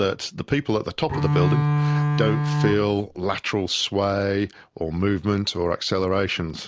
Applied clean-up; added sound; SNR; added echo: none; Bowed string instrument; -2 dB; none.